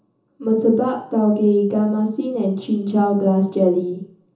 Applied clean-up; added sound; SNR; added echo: none; none; none; reverberation time 0.7 s.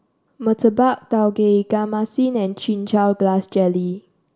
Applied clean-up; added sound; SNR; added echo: none; none; none; none.